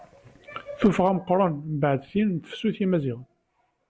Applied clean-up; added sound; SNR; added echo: none; none; none; none.